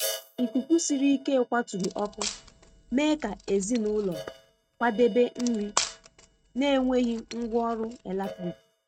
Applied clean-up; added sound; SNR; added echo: neural mask model RNNoise.